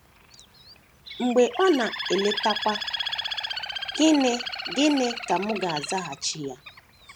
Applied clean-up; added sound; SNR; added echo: none; Bird; 8 dB; none.